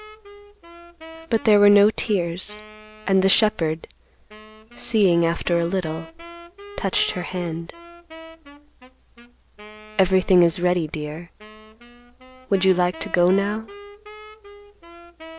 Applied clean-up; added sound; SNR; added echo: none; Wind instrument, woodwind instrument; 18 dB; none.